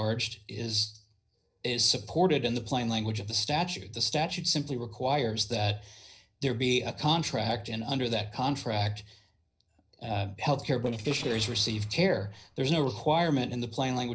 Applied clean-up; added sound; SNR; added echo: neural separator model SepFormer DNS4.